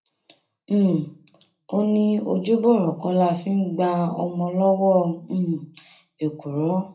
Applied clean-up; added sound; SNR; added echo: none; none; none; reverberation time 0.3 s.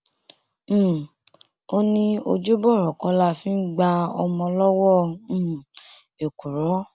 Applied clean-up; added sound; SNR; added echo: none; none; none; none.